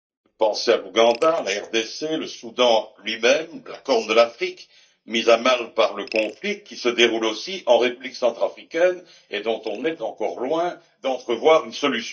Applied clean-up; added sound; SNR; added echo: neural mask model DeepFilterNet 3.